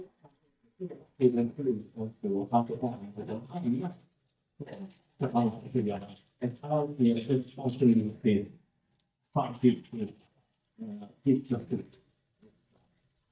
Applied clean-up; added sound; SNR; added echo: neural mask model DeepFilterNet 3.